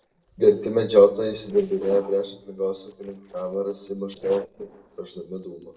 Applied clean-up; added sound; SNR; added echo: neural separator model SepFormer DNS4.